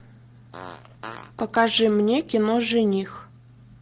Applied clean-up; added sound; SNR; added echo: none; Fart; 19 dB; none.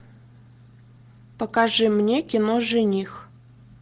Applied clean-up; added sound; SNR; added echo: none; none; none; none.